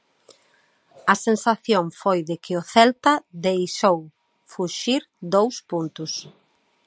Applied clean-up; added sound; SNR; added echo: none; none; none; none.